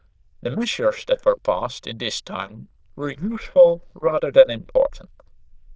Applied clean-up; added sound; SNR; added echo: neural diffusion model UNIVERSE++.